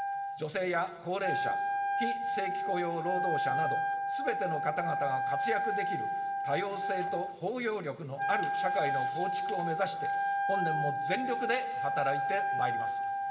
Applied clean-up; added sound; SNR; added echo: none; Wind instrument, woodwind instrument; -3 dB; reverberation time 1.3 s.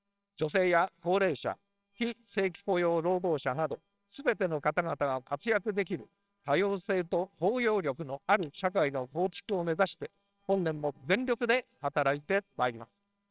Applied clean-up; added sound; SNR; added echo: neural separator model SepFormer WHAMR!.